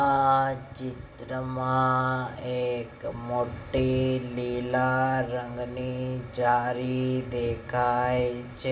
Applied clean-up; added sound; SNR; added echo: none; none; none; reverberation time 0.6 s.